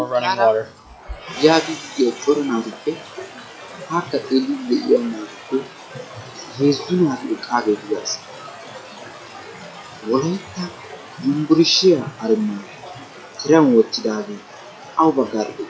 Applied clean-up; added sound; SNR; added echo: classical method log-MMSE.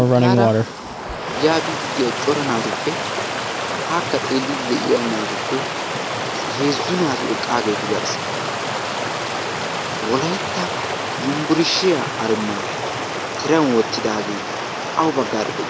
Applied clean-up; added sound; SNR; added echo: none; Stream; 0 dB; none.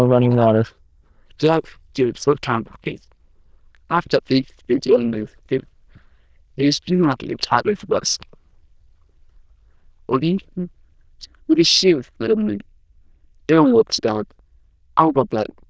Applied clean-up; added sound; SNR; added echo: neural diffusion model UNIVERSE++.